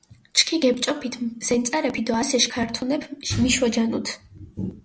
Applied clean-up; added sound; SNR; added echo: none; none; none; none.